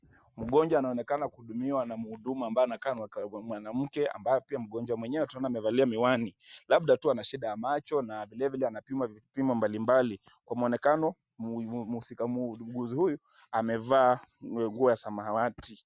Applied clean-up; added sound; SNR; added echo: none; none; none; none.